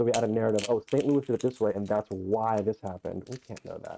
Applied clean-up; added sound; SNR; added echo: neural mask model RNNoise.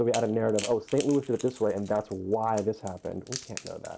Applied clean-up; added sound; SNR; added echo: none; Crack / Crackle; 15 dB; none.